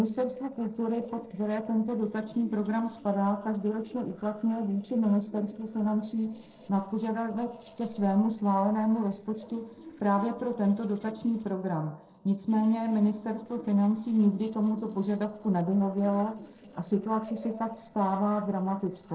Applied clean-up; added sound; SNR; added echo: neural separator model SepFormer DNS4.